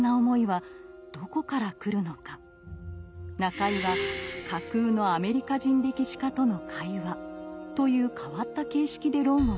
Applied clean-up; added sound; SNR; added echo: none; Breathing; 8 dB; none.